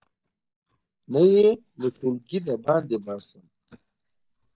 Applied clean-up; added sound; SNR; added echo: neural mask model DeepFilterNet 3.